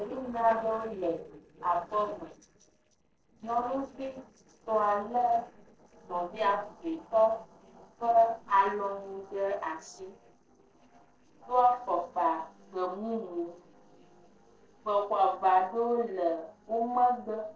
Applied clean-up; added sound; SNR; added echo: neural separator model SepFormer DNS4.